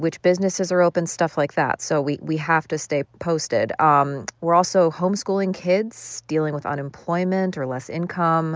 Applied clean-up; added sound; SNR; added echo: none; none; none; none.